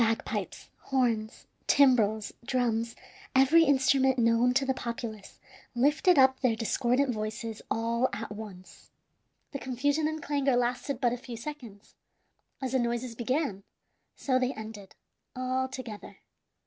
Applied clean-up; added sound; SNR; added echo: none; none; none; none.